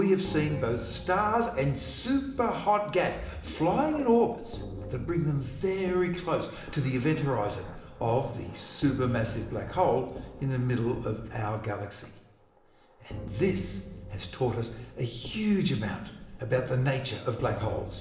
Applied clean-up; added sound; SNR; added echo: none; none; none; reverberation time 1.0 s.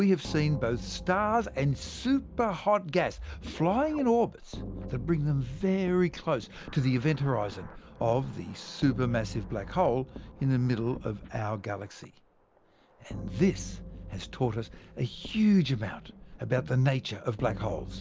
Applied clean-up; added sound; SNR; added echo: none; none; none; none.